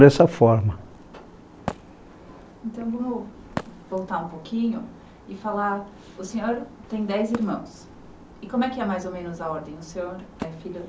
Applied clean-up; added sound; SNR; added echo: none; Wood; 18 dB; none.